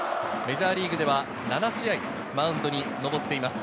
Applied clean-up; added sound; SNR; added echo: none; none; none; none.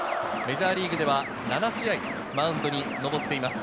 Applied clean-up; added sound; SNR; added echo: none; Alarm; 15 dB; none.